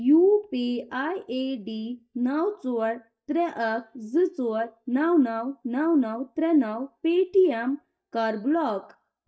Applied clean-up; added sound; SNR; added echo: neural mask model DeepFilterNet 3.